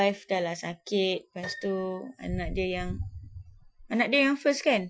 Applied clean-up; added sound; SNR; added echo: classical method Wiener filter.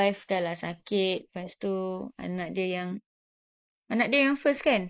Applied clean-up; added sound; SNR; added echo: neural mask model Resemble Enhance denoiser.